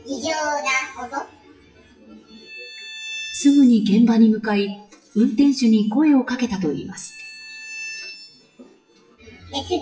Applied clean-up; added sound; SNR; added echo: classical method WPE with log-MMSE.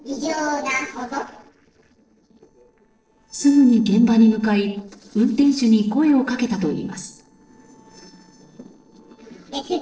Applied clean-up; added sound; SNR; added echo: neural separator model SepFormer DNS4.